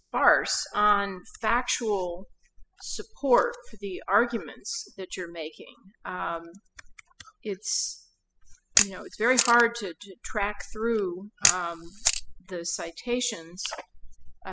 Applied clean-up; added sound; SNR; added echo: classical method spectral subtraction.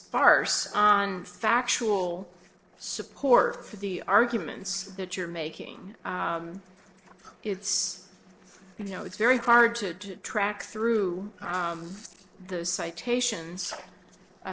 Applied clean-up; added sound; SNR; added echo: neural separator model SepFormer DNS4.